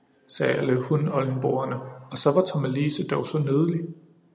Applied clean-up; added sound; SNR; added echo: none; none; none; none.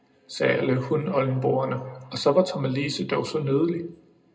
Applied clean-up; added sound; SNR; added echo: none; none; none; reverberation time 0.2 s.